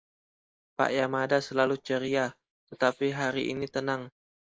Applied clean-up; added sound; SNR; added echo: neural mask model Resemble Enhance denoiser.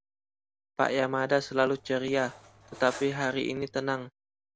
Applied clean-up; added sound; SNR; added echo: none; Cutlery, silverware; 19 dB; none.